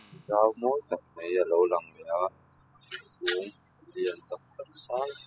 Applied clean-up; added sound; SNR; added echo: classical method spectral subtraction.